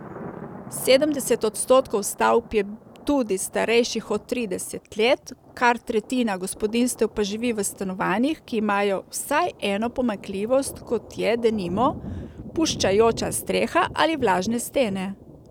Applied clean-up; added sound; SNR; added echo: none; Thunder; 17 dB; none.